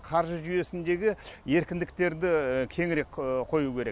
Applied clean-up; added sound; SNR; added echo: none; none; none; none.